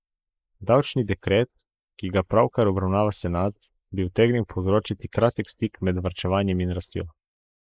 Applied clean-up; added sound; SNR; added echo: neural mask model Resemble Enhance denoiser.